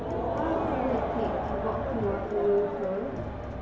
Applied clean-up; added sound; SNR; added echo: none; Crowd; 0 dB; reverberation time 0.8 s.